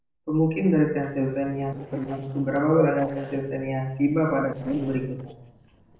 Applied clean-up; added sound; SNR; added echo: neural separator model SepFormer DNS4.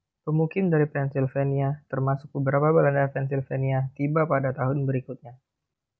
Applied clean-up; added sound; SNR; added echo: none; none; none; none.